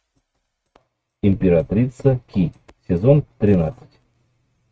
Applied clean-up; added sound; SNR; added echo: neural mask model RNNoise.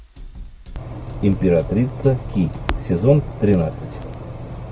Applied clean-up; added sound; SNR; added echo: none; Drum kit + Crackle; 13 dB; none.